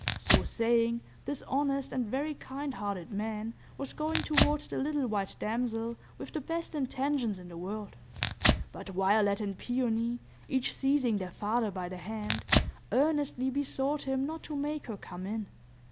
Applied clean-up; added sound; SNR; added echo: none; Tearing; 3 dB; none.